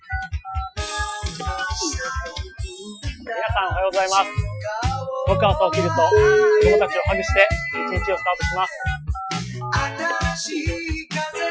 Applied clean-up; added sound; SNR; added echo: classical method Wiener filter.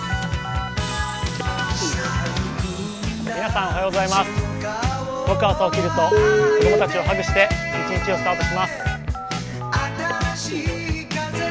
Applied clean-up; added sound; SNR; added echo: none; Telephone; 5 dB; none.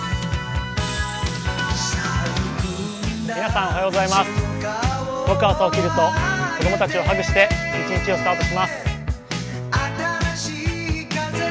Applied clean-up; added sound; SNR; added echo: none; none; none; none.